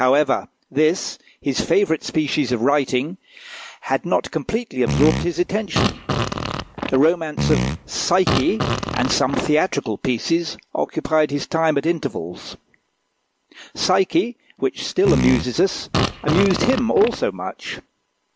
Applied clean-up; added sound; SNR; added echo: none; Fart; 2 dB; none.